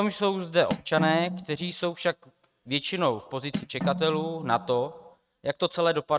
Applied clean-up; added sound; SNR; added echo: neural mask model RNNoise.